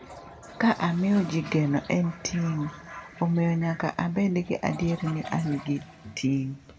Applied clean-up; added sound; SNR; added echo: none; Toilet flush; 18 dB; reverberation time 1.8 s.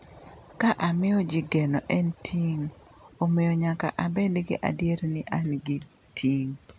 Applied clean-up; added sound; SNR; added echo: none; none; none; none.